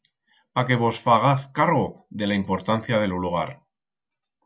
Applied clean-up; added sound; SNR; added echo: none; none; none; none.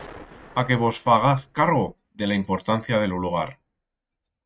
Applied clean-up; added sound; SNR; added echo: neural mask model RNNoise.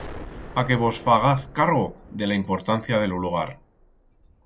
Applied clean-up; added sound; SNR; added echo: none; Explosion; 17 dB; none.